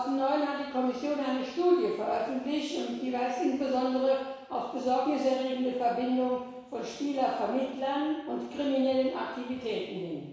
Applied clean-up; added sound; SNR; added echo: none; none; none; reverberation time 1.1 s.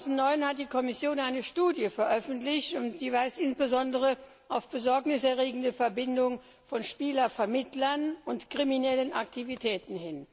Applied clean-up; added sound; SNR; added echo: none; none; none; none.